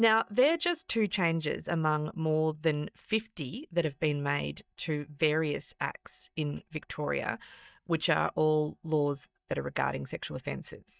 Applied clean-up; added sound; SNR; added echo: neural mask model DeepFilterNet 3.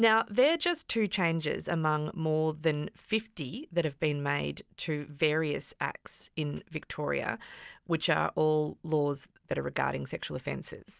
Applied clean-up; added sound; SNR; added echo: none; none; none; none.